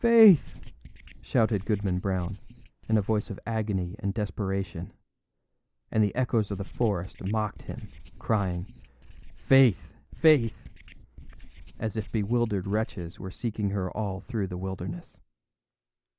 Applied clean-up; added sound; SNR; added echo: neural mask model Resemble Enhance denoiser.